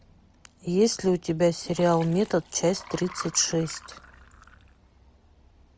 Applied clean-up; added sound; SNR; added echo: none; Liquid; 20 dB; none.